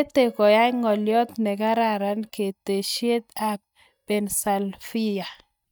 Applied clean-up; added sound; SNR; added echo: neural mask model DeepFilterNet 3.